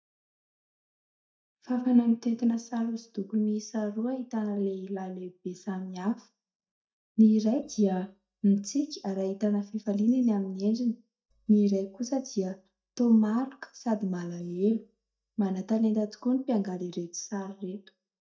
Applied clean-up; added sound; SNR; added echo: neural mask model DeepFilterNet 3.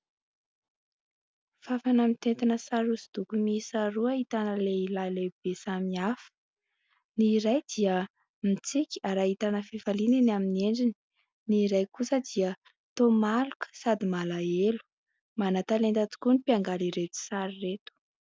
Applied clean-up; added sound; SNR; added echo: none; none; none; none.